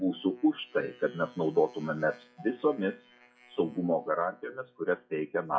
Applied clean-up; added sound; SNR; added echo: classical method WPE with log-MMSE.